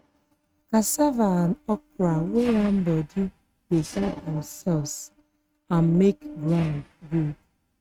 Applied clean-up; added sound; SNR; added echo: neural mask model RNNoise.